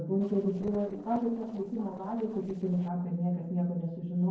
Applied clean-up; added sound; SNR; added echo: neural separator model SepFormer DNS4.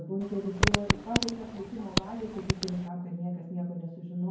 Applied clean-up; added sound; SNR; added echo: none; Fart; -4 dB; reverberation time 0.9 s.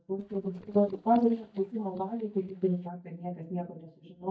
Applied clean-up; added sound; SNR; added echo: neural mask model DeepFilterNet 3.